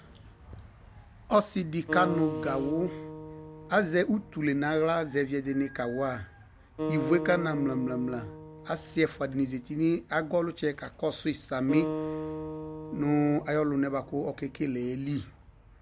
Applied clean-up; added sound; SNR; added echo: none; Acoustic guitar; 10 dB; none.